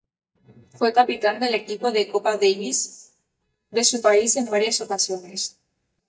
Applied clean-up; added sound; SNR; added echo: neural mask model DeepFilterNet 3.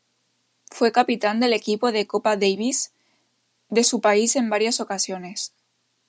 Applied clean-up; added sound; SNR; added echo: none; none; none; none.